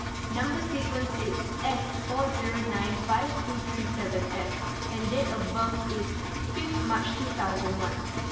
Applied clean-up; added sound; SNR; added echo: none; Engine; 0 dB; reverberation time 1.1 s.